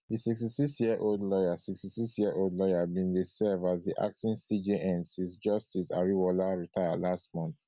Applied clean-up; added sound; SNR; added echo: none; none; none; none.